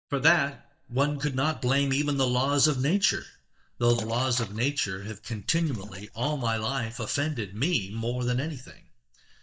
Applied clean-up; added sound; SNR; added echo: neural mask model DeepFilterNet 3.